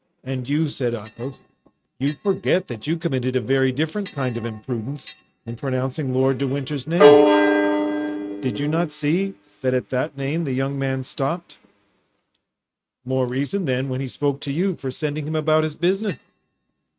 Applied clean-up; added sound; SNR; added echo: neural mask model RNNoise.